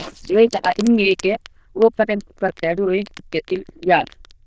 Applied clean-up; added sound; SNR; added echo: neural diffusion model UNIVERSE++.